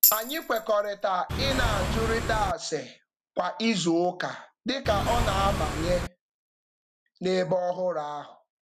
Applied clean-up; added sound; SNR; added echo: none; Tambourine + Engine / Car; -1 dB; none.